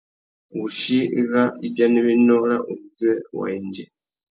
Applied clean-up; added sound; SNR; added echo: none; none; none; none.